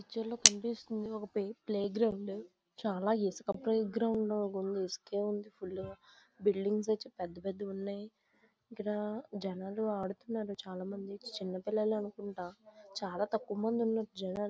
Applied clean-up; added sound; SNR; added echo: none; Cutlery, silverware; -4 dB; none.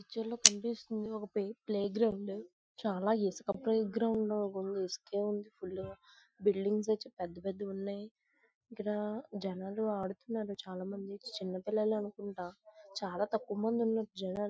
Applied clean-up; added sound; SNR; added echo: classical method Wiener filter.